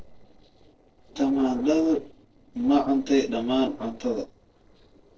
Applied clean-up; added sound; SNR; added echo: neural separator model SepFormer DNS4.